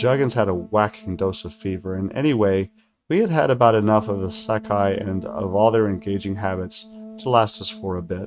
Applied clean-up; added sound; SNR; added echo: neural mask model RNNoise.